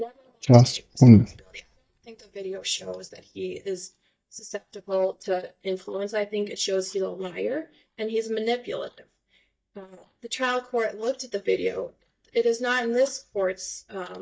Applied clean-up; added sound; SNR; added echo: neural mask model DeepFilterNet 3.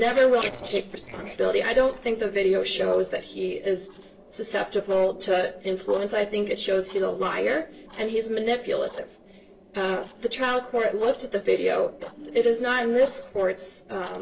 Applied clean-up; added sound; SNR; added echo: neural separator model SepFormer DNS4.